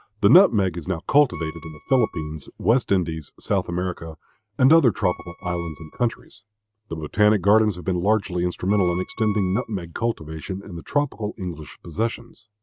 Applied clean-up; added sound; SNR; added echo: neural mask model RNNoise.